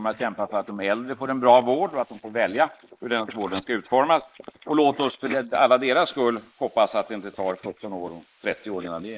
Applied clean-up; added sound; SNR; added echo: neural mask model Resemble Enhance denoiser.